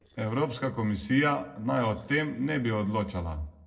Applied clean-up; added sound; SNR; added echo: neural separator model SepFormer DNS4.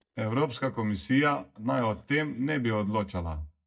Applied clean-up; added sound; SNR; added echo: neural mask model DeepFilterNet 3.